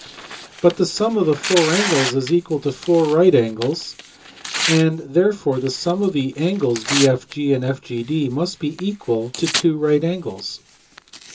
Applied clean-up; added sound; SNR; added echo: none; Tearing; 10 dB; reverberation time 0.2 s.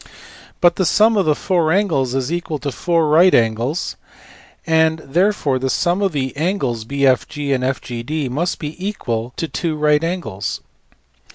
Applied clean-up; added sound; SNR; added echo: none; none; none; none.